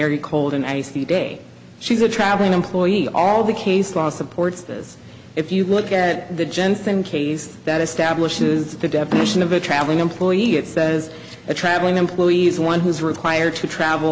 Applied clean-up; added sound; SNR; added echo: none; none; none; none.